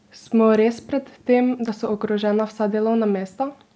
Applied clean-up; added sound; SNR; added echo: none; none; none; none.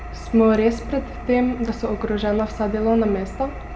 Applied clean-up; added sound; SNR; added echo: none; Engine; 12 dB; reverberation time 1.9 s.